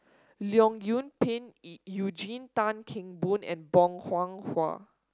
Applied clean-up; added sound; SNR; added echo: none; none; none; none.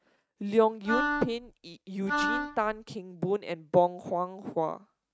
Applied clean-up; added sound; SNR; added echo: neural mask model RNNoise.